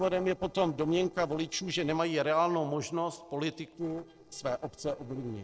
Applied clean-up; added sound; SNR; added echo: neural separator model SepFormer DNS4.